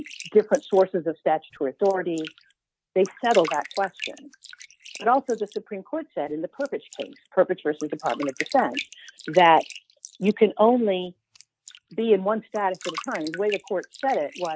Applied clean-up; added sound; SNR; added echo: neural mask model RNNoise.